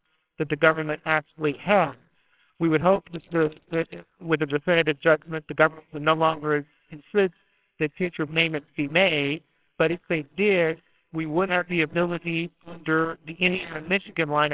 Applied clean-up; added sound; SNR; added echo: neural separator model SepFormer WHAMR!.